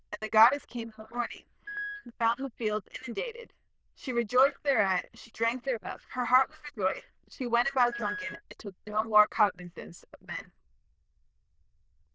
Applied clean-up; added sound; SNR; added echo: neural diffusion model UNIVERSE++.